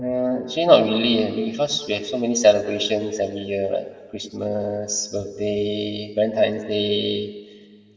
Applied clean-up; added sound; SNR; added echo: none; none; none; reverberation time 2.4 s.